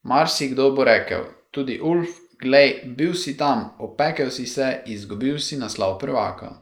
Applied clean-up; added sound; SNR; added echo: neural mask model Resemble Enhance denoiser.